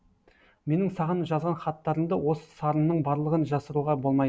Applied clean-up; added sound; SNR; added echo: none; none; none; none.